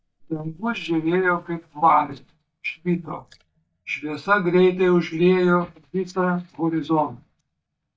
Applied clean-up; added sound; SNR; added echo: neural mask model DeepFilterNet 3.